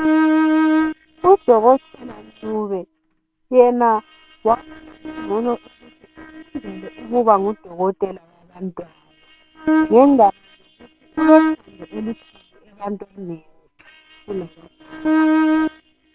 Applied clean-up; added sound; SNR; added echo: neural separator model SepFormer WHAM!.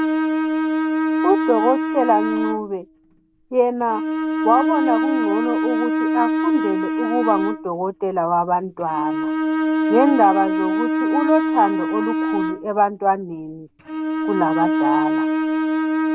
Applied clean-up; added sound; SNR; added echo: none; Bowed string instrument; -1 dB; none.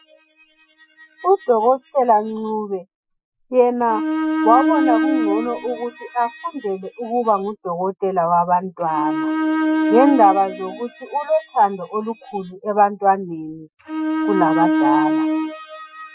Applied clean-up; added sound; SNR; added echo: classical method Wiener filter.